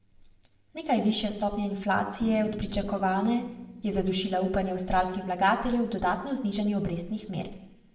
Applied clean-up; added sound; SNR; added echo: neural separator model SepFormer DNS4.